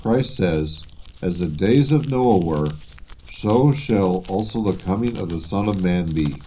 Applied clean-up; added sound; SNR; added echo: none; Crumpling, crinkling; 18 dB; reverberation time 0.5 s.